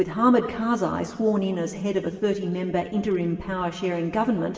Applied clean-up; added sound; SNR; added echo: none; none; none; reverberation time 2.0 s.